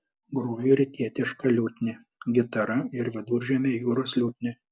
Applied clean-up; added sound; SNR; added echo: none; none; none; none.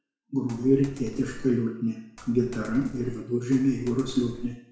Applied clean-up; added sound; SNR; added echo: none; Coin (dropping); 15 dB; reverberation time 0.6 s.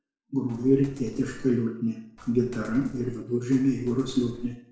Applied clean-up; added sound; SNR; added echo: neural separator model SepFormer DNS4.